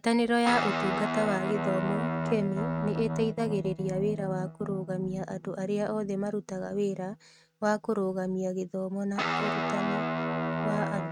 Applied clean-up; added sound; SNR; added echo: neural mask model RNNoise.